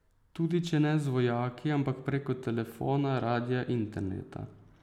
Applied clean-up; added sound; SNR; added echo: none; none; none; none.